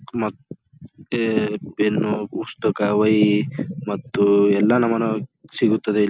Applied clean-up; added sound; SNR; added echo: none; none; none; none.